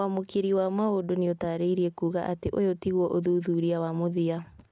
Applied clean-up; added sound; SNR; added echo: none; none; none; none.